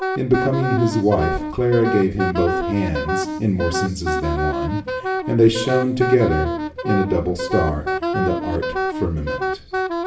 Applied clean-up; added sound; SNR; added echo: none; Wind instrument, woodwind instrument; 3 dB; reverberation time 0.7 s.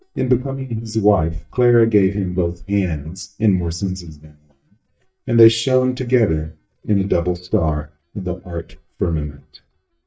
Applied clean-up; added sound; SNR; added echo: neural mask model DeepFilterNet 3.